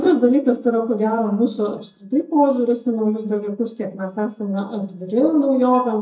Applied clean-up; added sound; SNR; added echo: neural mask model DeepFilterNet 3.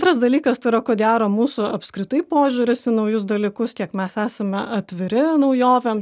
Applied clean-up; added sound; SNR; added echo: none; none; none; none.